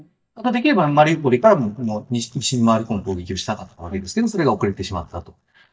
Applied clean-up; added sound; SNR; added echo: neural mask model DeepFilterNet 3.